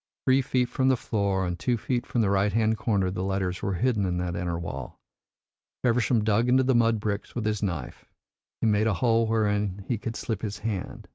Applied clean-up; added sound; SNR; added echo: none; none; none; none.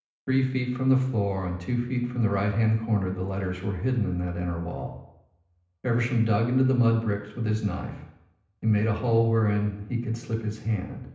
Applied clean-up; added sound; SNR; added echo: none; none; none; reverberation time 0.8 s.